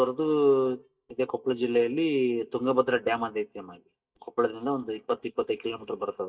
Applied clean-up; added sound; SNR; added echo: neural mask model DeepFilterNet 3.